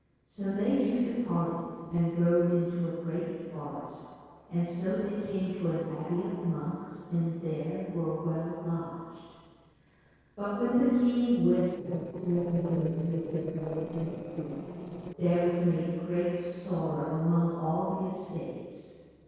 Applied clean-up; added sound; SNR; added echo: neural separator model SepFormer DNS4.